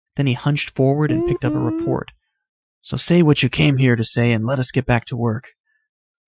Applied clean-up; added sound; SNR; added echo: classical method Wiener filter.